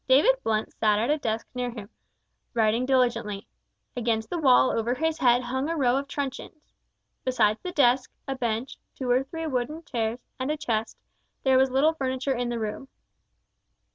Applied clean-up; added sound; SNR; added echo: none; none; none; none.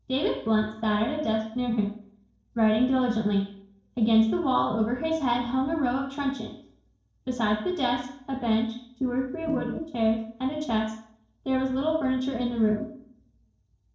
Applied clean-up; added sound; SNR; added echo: neural separator model SepFormer DNS4.